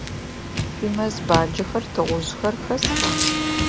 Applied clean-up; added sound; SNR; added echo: none; Car; 0 dB; none.